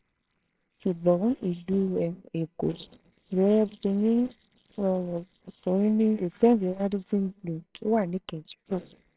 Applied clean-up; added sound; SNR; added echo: neural separator model SepFormer WHAMR!.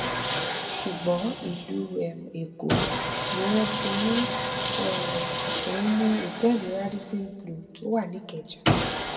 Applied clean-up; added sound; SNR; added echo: none; Sawing; 1 dB; reverberation time 1.2 s.